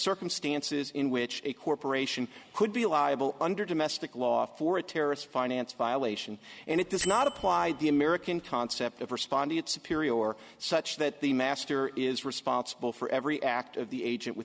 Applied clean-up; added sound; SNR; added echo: none; Bell; 13 dB; none.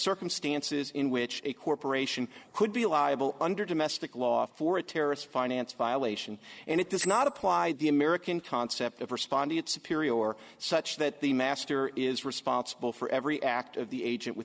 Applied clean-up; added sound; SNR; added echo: neural mask model Resemble Enhance denoiser.